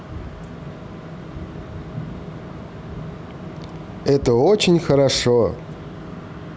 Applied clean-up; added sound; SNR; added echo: none; none; none; none.